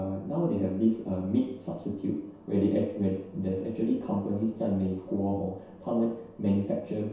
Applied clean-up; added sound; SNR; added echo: none; none; none; reverberation time 0.7 s.